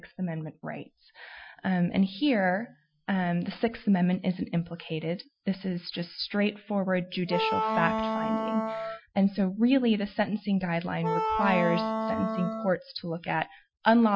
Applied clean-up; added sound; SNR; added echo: classical method Wiener filter.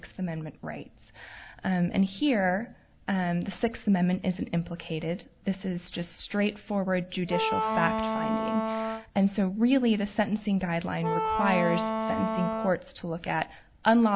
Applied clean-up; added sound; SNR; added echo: none; Wind instrument, woodwind instrument; 2 dB; none.